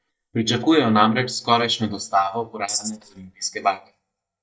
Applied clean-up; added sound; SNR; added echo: neural mask model DeepFilterNet 3.